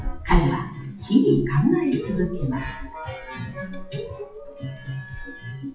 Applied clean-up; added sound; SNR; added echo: classical method WPE with log-MMSE.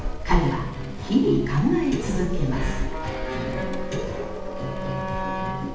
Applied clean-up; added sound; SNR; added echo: none; Rain; 4 dB; reverberation time 0.8 s.